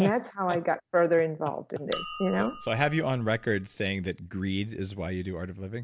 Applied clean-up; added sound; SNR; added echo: none; Chink, clink; 14 dB; none.